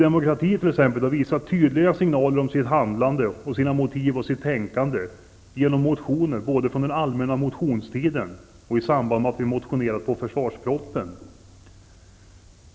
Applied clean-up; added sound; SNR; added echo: none; none; none; none.